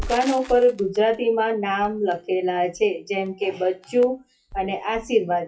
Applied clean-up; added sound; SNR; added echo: classical method WPE with log-MMSE.